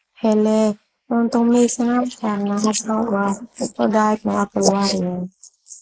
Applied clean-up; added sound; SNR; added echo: neural mask model Resemble Enhance denoiser.